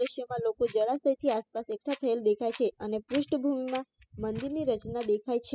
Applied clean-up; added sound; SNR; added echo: classical method spectral subtraction.